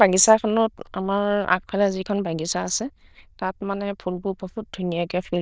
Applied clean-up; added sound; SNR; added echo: neural diffusion model UNIVERSE++.